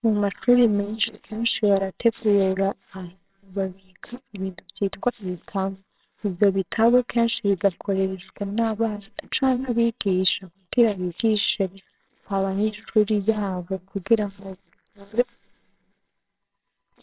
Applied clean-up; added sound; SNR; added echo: neural separator model SepFormer WHAMR!.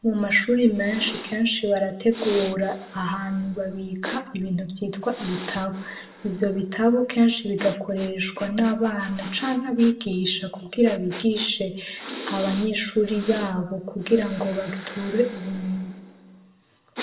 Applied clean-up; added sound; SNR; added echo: none; Breathing; 16 dB; reverberation time 0.6 s.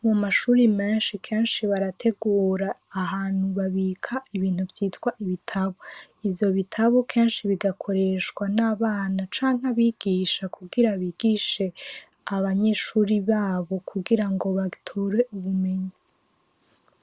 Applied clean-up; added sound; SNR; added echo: none; none; none; none.